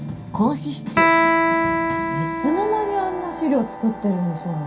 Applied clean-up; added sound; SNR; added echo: none; Electric guitar; 0 dB; reverberation time 0.3 s.